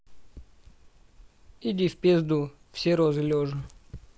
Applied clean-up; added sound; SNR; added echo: none; none; none; none.